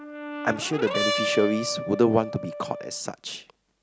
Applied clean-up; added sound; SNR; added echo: none; Brass instrument; 5 dB; none.